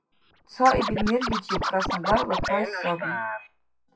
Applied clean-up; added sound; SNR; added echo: classical method WPE with log-MMSE.